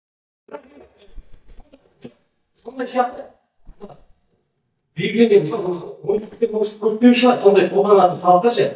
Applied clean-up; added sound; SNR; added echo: neural mask model DeepFilterNet 3.